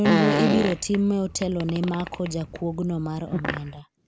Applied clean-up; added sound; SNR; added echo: none; Fart; 4 dB; none.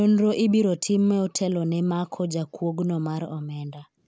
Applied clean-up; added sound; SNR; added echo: none; none; none; none.